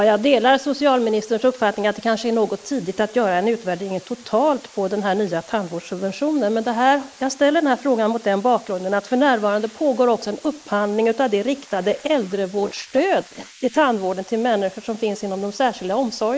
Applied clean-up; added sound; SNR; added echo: neural mask model Resemble Enhance denoiser.